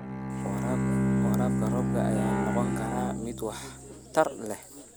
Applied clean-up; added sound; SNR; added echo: none; Bowed string instrument; -5 dB; none.